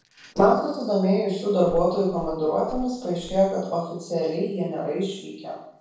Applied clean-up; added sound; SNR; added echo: neural separator model SepFormer DNS4.